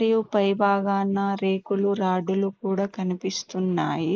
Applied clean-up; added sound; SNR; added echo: neural mask model Resemble Enhance denoiser.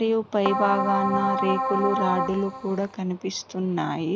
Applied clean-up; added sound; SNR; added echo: none; Keyboard (musical); 1 dB; none.